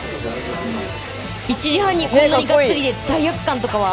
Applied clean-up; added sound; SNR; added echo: none; none; none; none.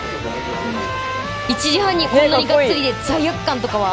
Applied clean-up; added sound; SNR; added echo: none; Trumpet; 10 dB; none.